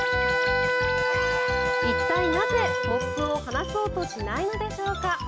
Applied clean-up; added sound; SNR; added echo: none; Wind instrument, woodwind instrument; -1 dB; none.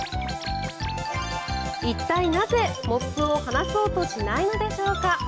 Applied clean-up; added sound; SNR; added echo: none; none; none; none.